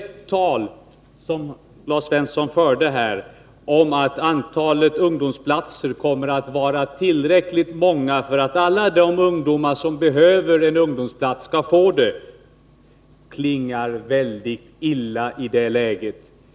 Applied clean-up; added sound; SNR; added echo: none; none; none; none.